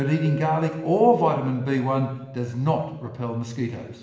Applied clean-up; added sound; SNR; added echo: none; Glass; 20 dB; reverberation time 1.0 s.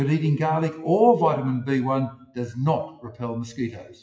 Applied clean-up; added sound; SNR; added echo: classical method WPE with log-MMSE.